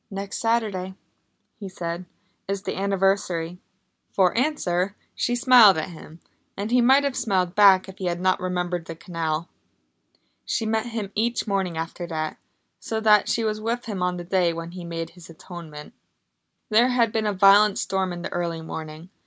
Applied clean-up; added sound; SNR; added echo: none; none; none; none.